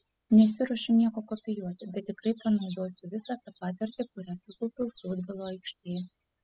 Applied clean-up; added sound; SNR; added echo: classical method spectral subtraction.